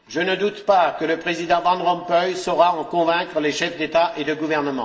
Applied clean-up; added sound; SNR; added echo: none; none; none; reverberation time 0.4 s.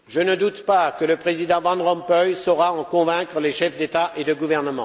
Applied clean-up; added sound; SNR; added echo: none; none; none; none.